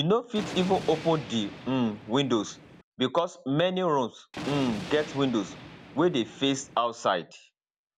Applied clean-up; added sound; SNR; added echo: none; Thunder; 13 dB; none.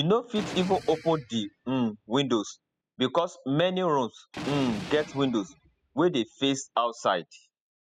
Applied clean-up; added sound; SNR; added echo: classical method spectral subtraction.